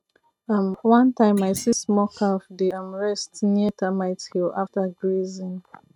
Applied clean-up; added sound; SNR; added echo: neural mask model RNNoise.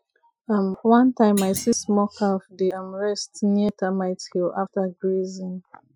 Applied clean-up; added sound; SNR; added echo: classical method Wiener filter.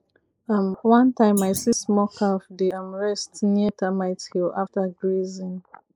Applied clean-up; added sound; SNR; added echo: neural mask model Resemble Enhance denoiser.